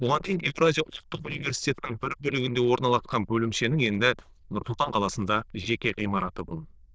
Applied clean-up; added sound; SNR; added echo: neural diffusion model UNIVERSE++.